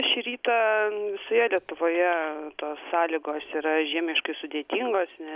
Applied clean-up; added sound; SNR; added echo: none; none; none; none.